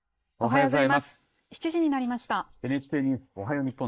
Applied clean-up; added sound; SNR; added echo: neural mask model Resemble Enhance denoiser.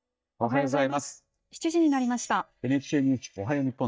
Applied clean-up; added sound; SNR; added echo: neural mask model DeepFilterNet 3.